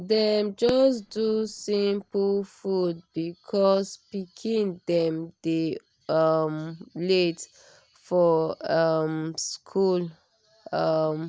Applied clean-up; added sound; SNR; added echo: none; Fireworks; 16 dB; none.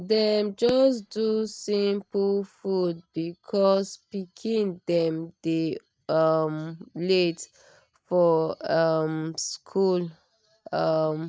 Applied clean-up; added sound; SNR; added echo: neural mask model RNNoise.